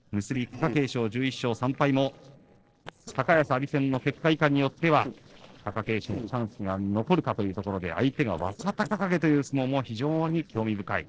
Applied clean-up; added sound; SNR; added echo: neural separator model SepFormer DNS4.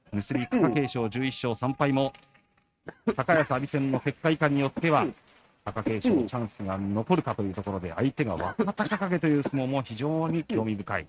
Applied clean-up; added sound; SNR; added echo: neural mask model RNNoise.